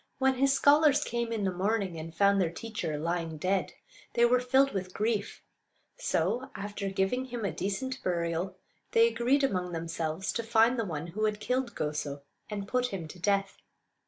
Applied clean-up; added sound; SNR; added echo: none; none; none; none.